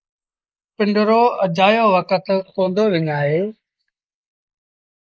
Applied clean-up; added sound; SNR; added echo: neural mask model Resemble Enhance denoiser.